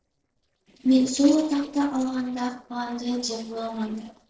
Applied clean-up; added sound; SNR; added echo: neural separator model SepFormer DNS4.